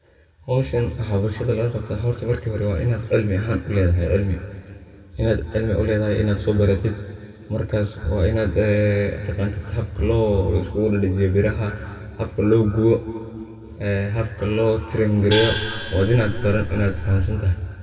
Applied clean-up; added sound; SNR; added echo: none; Gong; 7 dB; reverberation time 2.4 s.